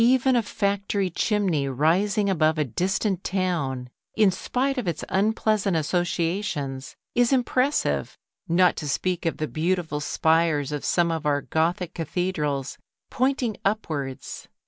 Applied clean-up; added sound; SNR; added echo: none; none; none; none.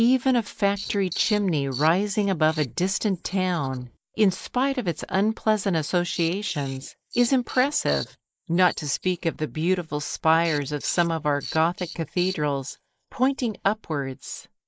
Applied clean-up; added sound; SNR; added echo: neural mask model Resemble Enhance denoiser.